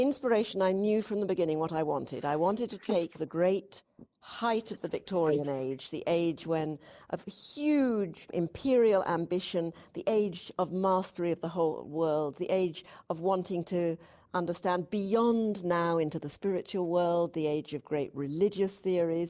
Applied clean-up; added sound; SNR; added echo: neural mask model Resemble Enhance denoiser.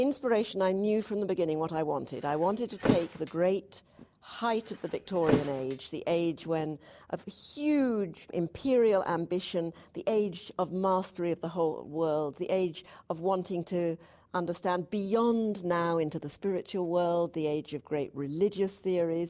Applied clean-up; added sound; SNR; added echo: none; Thump, thud; 6 dB; none.